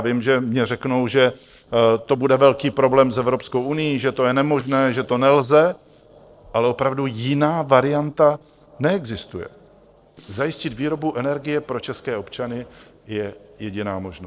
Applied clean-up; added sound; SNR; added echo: neural separator model SepFormer DNS4.